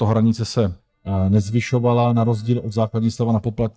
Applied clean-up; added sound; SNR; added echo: neural mask model DeepFilterNet 3.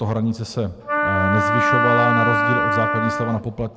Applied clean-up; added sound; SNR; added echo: none; Wind instrument, woodwind instrument; -3 dB; none.